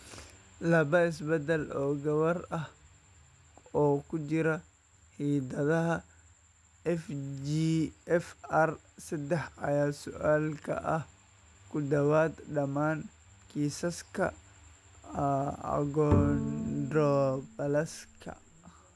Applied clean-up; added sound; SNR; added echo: none; Bowed string instrument; 4 dB; none.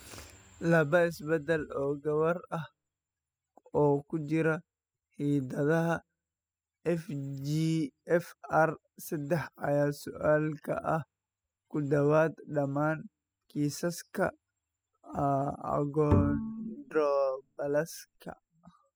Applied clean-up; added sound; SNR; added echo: classical method spectral subtraction.